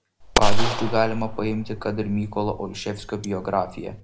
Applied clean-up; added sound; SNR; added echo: none; Gunshot, gunfire; -3 dB; none.